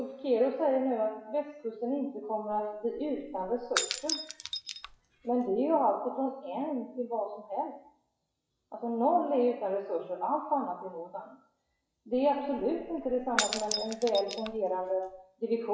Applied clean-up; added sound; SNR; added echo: classical method WPE with log-MMSE.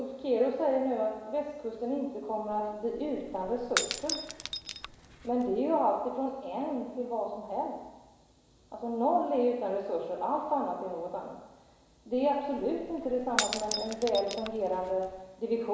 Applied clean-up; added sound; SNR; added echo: none; Shatter / Crushing; 7 dB; reverberation time 1.0 s.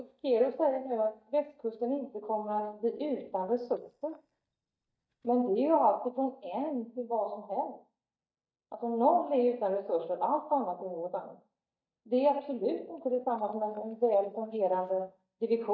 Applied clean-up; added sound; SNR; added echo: neural mask model DeepFilterNet 3.